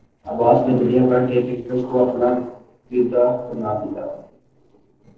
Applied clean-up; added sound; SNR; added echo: neural separator model SepFormer DNS4.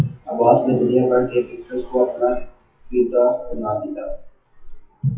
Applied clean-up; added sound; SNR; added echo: classical method WPE with log-MMSE.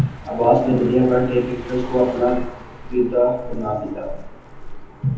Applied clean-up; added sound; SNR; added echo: none; Car passing by; 12 dB; reverberation time 1.1 s.